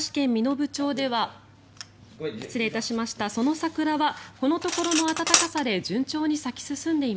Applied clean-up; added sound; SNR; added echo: none; Cutlery, silverware; 4 dB; none.